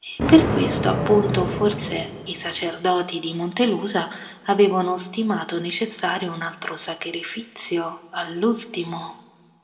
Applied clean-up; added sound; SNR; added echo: none; Thunder; 7 dB; reverberation time 1.3 s.